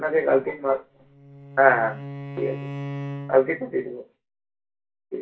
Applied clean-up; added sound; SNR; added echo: none; Bowed string instrument; 11 dB; reverberation time 0.2 s.